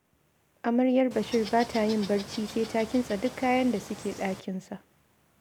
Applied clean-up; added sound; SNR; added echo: none; Water / Bird; 14 dB; none.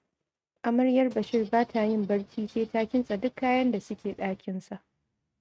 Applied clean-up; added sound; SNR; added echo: neural mask model RNNoise.